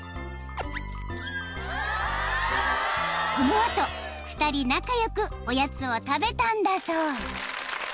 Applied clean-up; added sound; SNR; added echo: none; none; none; none.